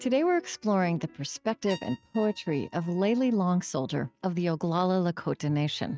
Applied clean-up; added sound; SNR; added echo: neural mask model RNNoise.